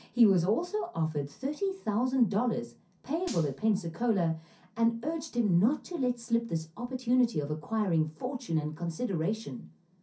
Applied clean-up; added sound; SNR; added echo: none; Gunshot, gunfire; 20 dB; reverberation time 0.3 s.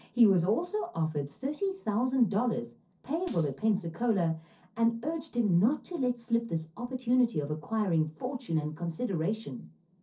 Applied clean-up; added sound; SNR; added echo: neural separator model SepFormer DNS4.